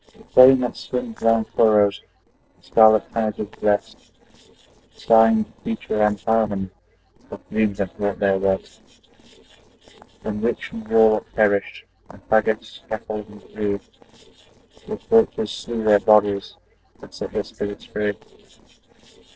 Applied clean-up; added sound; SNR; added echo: neural separator model SepFormer DNS4.